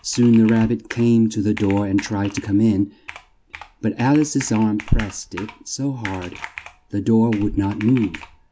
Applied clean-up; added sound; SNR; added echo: none; Computer keyboard; 18 dB; none.